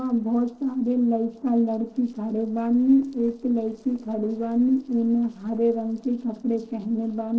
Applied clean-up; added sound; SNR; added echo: neural separator model SepFormer DNS4.